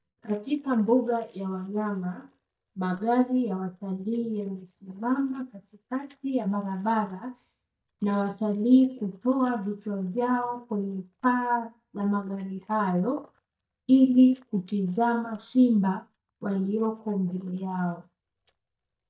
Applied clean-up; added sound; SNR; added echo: neural mask model DeepFilterNet 3.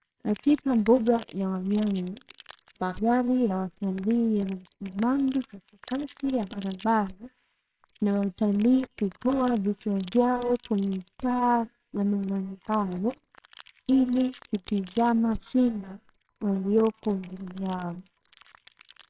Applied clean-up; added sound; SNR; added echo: neural separator model SepFormer WHAMR!.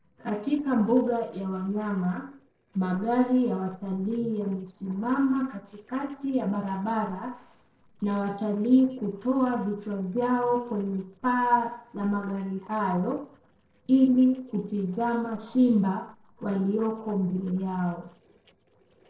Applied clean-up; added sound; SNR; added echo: neural separator model SepFormer DNS4.